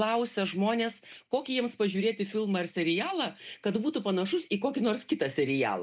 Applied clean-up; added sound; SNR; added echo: none; none; none; none.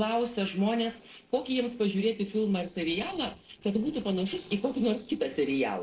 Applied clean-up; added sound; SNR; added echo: neural separator model SepFormer DNS4.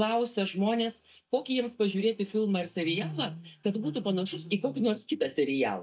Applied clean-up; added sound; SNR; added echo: neural mask model DeepFilterNet 3.